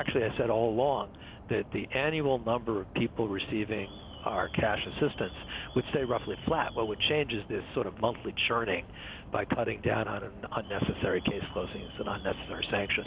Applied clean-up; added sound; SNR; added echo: none; Alarm; 14 dB; none.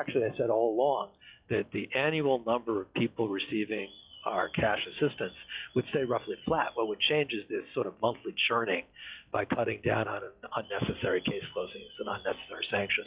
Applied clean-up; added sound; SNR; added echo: classical method log-MMSE.